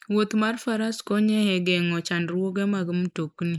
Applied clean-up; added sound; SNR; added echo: neural mask model Resemble Enhance denoiser.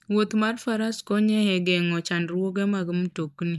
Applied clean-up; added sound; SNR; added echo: neural mask model DeepFilterNet 3.